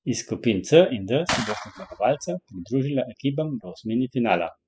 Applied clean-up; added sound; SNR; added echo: classical method spectral subtraction.